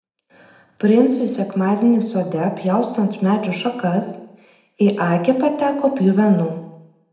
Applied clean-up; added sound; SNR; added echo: none; none; none; reverberation time 0.8 s.